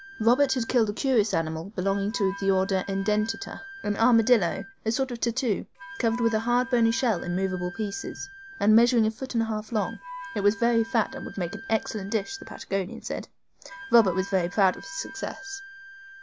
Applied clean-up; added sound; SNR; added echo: none; Wind instrument, woodwind instrument; 17 dB; none.